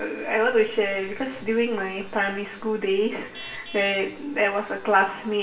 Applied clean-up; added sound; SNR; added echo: none; Traffic noise, roadway noise / Vehicle horn, car horn, honking; 19 dB; reverberation time 0.7 s.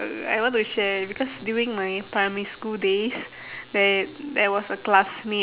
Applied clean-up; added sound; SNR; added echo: none; none; none; none.